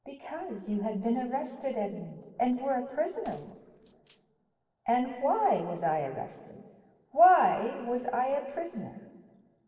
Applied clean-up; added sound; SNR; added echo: neural separator model SepFormer DNS4.